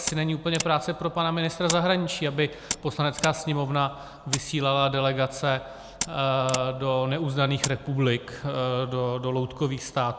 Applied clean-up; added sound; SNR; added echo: none; Mechanisms; 10 dB; none.